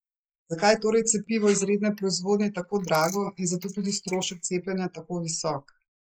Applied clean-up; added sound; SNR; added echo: neural mask model Resemble Enhance denoiser.